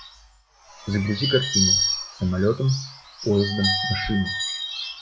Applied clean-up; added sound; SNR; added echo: classical method log-MMSE.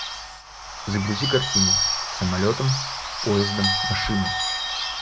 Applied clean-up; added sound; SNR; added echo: none; Bird / Bell; 0 dB; none.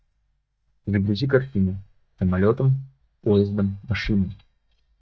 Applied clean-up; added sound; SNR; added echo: neural mask model DeepFilterNet 3.